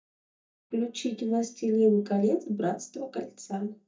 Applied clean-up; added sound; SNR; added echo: neural mask model DeepFilterNet 3.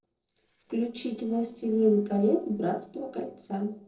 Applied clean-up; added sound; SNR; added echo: neural separator model SepFormer DNS4.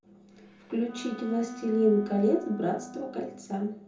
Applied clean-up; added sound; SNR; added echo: none; Wind instrument, woodwind instrument; 15 dB; reverberation time 0.5 s.